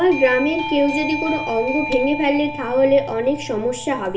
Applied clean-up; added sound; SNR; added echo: none; Doorbell; 10 dB; reverberation time 0.4 s.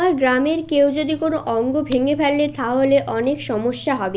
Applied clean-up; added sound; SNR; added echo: none; none; none; none.